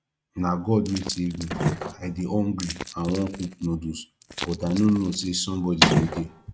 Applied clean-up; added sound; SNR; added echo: neural mask model RNNoise.